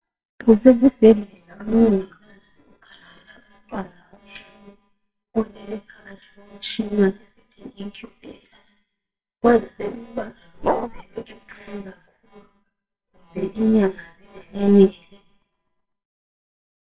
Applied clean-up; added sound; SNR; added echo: neural separator model SepFormer WHAMR!.